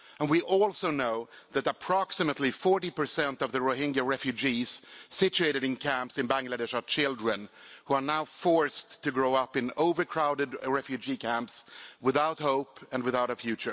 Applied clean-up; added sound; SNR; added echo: none; none; none; none.